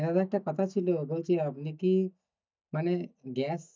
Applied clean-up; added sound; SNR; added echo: neural mask model DeepFilterNet 3.